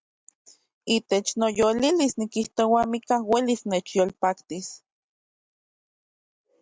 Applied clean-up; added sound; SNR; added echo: none; none; none; none.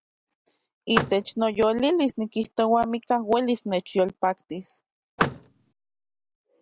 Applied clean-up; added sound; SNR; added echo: none; Vehicle; 5 dB; none.